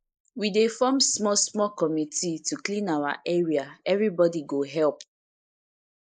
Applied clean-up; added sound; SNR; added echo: neural mask model Resemble Enhance denoiser.